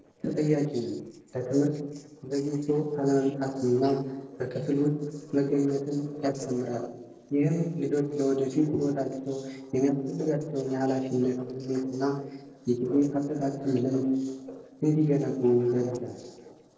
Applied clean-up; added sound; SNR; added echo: neural separator model SepFormer DNS4.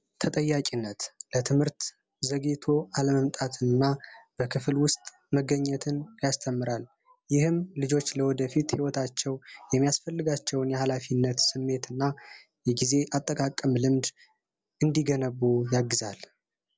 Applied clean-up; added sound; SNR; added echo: none; none; none; none.